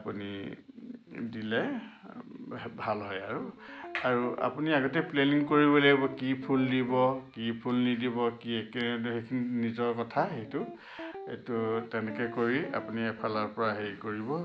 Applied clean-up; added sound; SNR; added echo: none; Guitar; 15 dB; none.